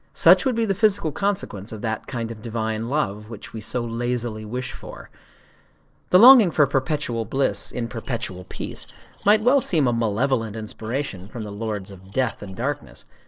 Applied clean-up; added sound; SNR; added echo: neural separator model SepFormer DNS4.